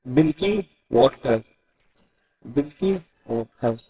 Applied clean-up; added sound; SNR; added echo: neural separator model SepFormer WHAMR!.